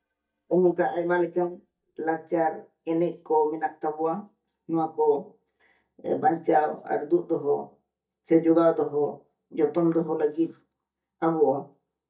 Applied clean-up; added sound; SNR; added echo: neural mask model DeepFilterNet 3.